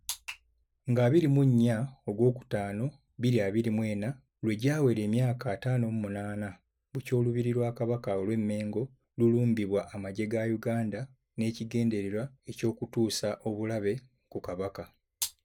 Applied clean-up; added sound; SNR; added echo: none; none; none; none.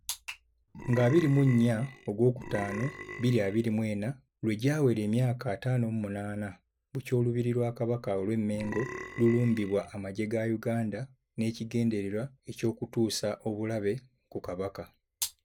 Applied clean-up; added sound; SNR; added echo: none; Burping, eructation; 12 dB; none.